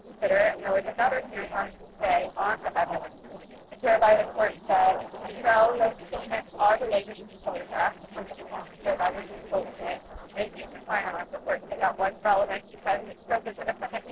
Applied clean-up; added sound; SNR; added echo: neural separator model SepFormer DNS4.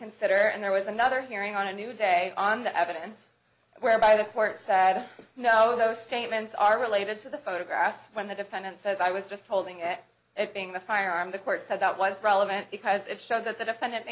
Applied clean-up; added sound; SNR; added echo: none; none; none; none.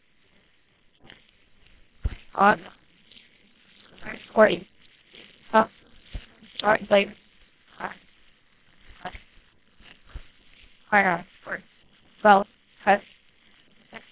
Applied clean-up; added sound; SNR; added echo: neural separator model SepFormer WHAM!.